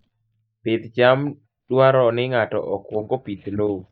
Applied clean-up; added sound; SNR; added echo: neural mask model DeepFilterNet 3.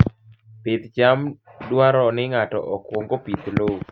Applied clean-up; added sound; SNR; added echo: neural mask model RNNoise.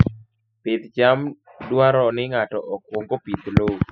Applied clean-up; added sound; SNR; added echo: classical method spectral subtraction.